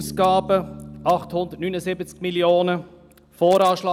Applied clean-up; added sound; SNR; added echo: none; Bass guitar; 18 dB; none.